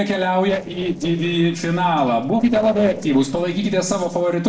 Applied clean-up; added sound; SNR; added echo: neural separator model SepFormer DNS4.